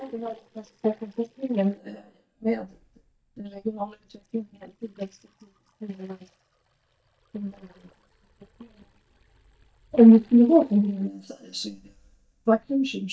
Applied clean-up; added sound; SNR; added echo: neural mask model DeepFilterNet 3.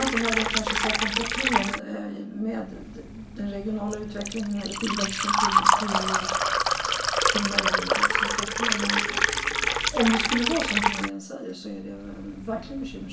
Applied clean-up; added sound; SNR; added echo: none; Liquid; -4 dB; reverberation time 0.3 s.